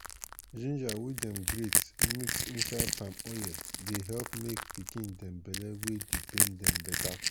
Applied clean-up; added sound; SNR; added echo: none; Crushing; -4 dB; none.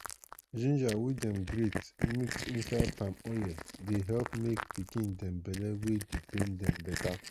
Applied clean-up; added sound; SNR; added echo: neural mask model RNNoise.